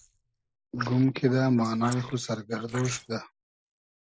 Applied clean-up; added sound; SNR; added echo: neural mask model Resemble Enhance denoiser.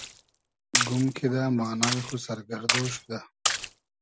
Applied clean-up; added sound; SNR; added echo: none; Splash, splatter; 1 dB; none.